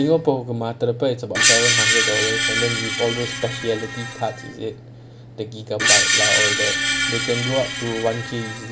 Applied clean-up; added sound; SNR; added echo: none; Screech; -2 dB; none.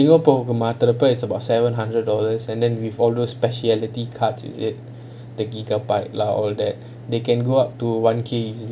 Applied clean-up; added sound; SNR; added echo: none; none; none; none.